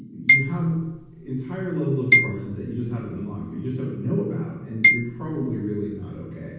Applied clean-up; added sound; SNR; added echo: none; Marimba, xylophone; -3 dB; reverberation time 1.2 s.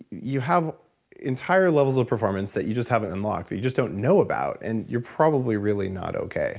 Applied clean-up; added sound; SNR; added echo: none; none; none; none.